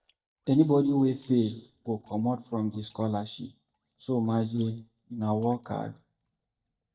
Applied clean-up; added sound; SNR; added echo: neural mask model DeepFilterNet 3.